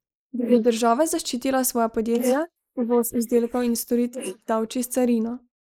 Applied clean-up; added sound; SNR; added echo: neural mask model Resemble Enhance denoiser.